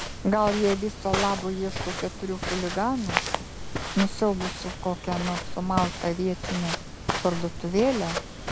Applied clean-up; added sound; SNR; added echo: none; Walk, footsteps; 5 dB; none.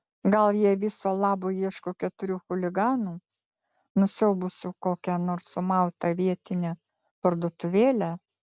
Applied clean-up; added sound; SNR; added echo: none; none; none; none.